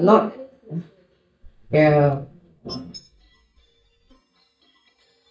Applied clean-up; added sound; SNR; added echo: neural mask model DeepFilterNet 3.